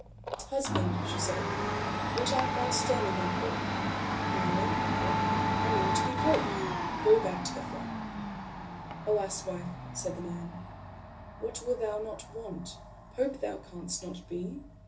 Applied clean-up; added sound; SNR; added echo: none; Domestic sounds, home sounds; -1 dB; reverberation time 0.3 s.